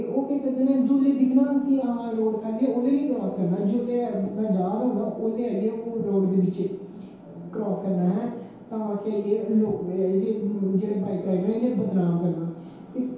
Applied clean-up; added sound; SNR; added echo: none; none; none; reverberation time 0.8 s.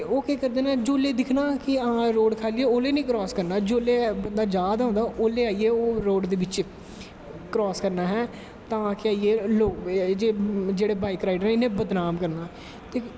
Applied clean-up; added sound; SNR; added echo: none; none; none; none.